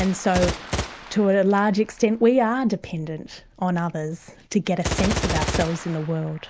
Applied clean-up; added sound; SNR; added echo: none; Gunshot, gunfire; 8 dB; none.